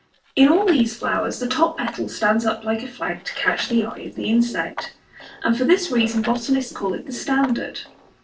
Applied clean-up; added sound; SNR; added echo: neural separator model SepFormer DNS4.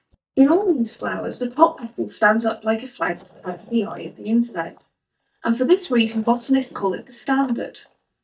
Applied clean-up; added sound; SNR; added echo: neural mask model DeepFilterNet 3.